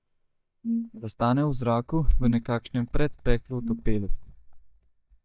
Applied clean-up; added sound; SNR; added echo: neural mask model DeepFilterNet 3.